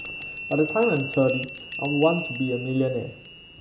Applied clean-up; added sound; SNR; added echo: none; Bell; 9 dB; none.